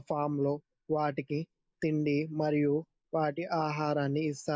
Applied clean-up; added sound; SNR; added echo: neural mask model Resemble Enhance denoiser.